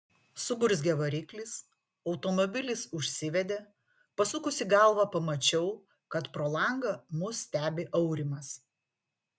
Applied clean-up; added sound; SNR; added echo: none; none; none; none.